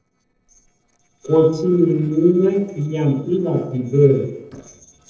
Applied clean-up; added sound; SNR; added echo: neural separator model SepFormer DNS4.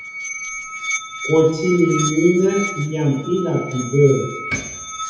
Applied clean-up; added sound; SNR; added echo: none; Musical instrument; 9 dB; reverberation time 0.8 s.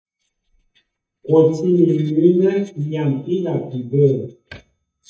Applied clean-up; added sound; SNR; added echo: neural mask model DeepFilterNet 3.